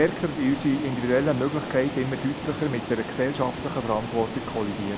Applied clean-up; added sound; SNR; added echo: none; Water; 8 dB; none.